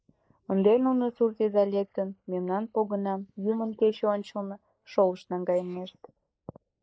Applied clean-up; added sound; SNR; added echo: neural mask model Resemble Enhance denoiser.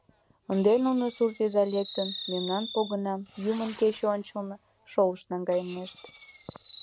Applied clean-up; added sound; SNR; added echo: none; Fireworks; 6 dB; none.